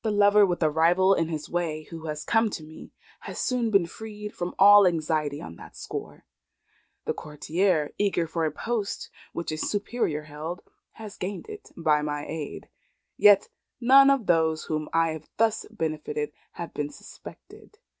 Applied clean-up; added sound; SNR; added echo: none; none; none; none.